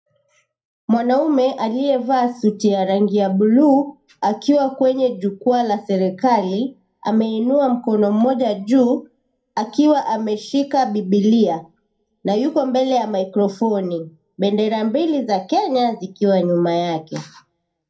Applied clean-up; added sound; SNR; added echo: none; none; none; reverberation time 0.2 s.